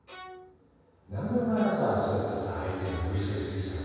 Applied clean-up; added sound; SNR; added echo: none; Bowed string instrument; 17 dB; reverberation time 2.2 s.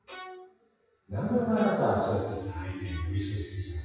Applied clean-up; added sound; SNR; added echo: classical method WPE with log-MMSE.